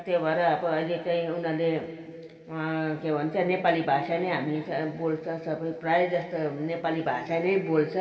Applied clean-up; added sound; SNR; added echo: none; none; none; reverberation time 2.3 s.